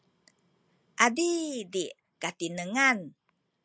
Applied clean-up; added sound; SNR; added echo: none; none; none; none.